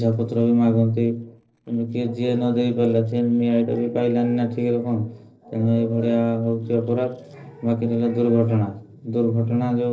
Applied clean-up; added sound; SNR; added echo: neural separator model SepFormer DNS4.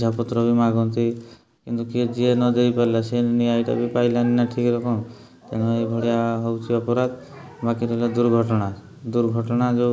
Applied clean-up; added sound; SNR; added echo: none; none; none; none.